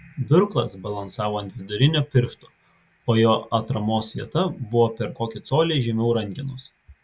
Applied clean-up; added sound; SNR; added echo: none; none; none; none.